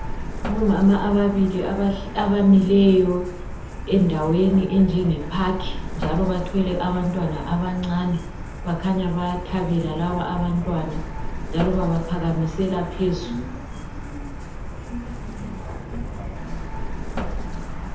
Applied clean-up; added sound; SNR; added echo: none; Truck; 7 dB; reverberation time 0.7 s.